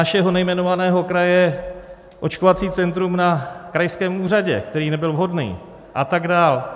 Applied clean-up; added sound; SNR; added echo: none; none; none; none.